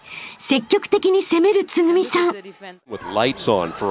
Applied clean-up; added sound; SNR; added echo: none; none; none; none.